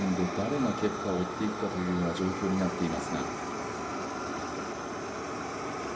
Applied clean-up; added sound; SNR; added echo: none; Fire; 3 dB; reverberation time 0.8 s.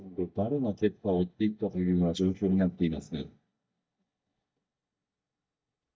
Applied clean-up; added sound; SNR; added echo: neural mask model DeepFilterNet 3.